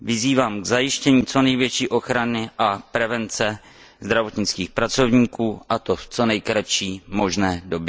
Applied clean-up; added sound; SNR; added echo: none; none; none; none.